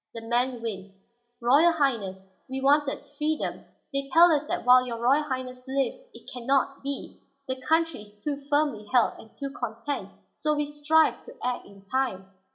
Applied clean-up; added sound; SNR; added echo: none; none; none; reverberation time 0.4 s.